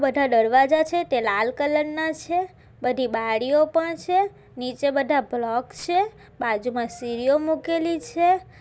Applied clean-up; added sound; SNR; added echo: none; none; none; none.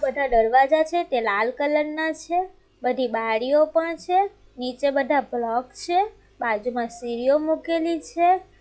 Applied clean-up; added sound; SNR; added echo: classical method log-MMSE.